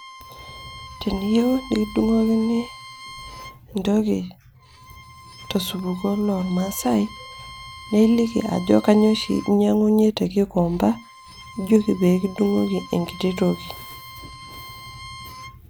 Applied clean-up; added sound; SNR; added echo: none; Bowed string instrument; 19 dB; none.